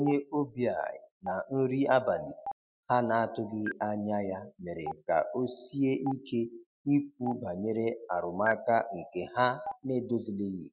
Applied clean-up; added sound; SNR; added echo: none; Stream; 15 dB; none.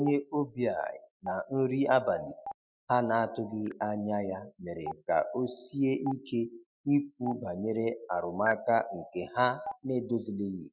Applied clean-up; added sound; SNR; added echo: neural mask model DeepFilterNet 3.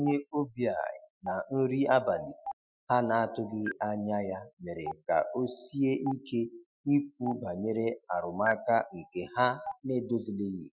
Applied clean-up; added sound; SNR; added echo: classical method Wiener filter.